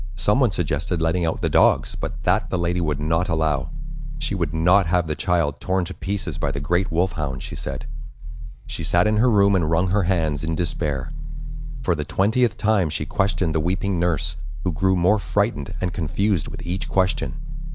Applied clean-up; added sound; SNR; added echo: none; Growling; 4 dB; none.